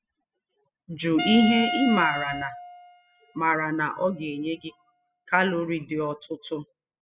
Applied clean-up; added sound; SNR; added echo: classical method spectral subtraction.